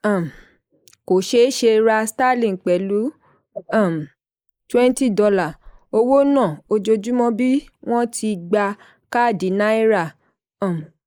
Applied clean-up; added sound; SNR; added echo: neural mask model Resemble Enhance denoiser.